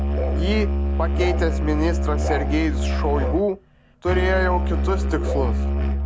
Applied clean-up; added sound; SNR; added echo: none; Musical instrument; -4 dB; none.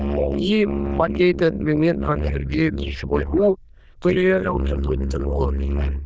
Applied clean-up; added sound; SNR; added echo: neural diffusion model UNIVERSE++.